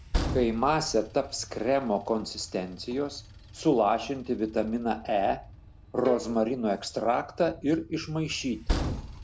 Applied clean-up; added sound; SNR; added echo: none; Bowed string instrument + Train; 8 dB; none.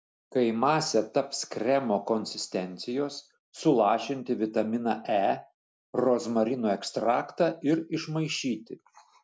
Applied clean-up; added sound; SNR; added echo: none; none; none; none.